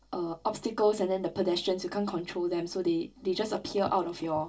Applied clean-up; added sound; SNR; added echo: none; none; none; reverberation time 0.2 s.